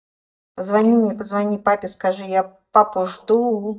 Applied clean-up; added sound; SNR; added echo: neural mask model DeepFilterNet 3.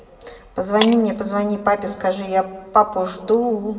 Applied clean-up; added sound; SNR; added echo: none; Shatter; 14 dB; reverberation time 1.9 s.